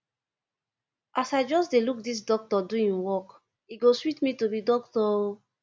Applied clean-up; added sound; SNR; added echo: none; none; none; none.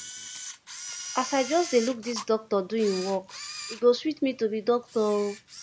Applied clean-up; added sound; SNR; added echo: none; Camera; 13 dB; none.